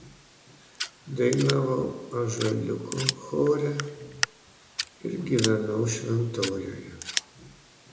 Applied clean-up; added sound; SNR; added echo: none; Scissors; 8 dB; reverberation time 0.6 s.